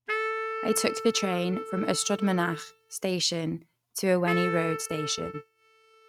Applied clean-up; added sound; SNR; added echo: neural mask model RNNoise.